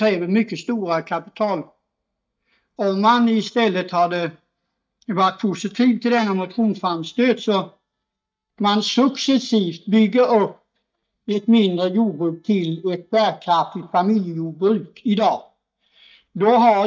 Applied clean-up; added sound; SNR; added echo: neural mask model DeepFilterNet 3.